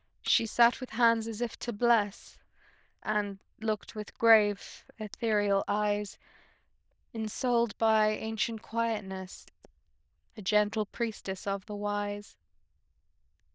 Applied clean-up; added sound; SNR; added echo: neural diffusion model UNIVERSE++.